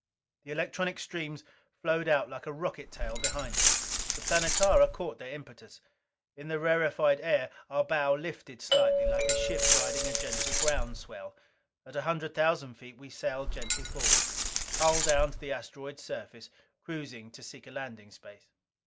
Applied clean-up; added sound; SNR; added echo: none; Doorbell + Glass; -4 dB; none.